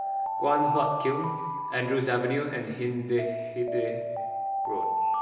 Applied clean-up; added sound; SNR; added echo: none; Alarm; 1 dB; reverberation time 1.3 s.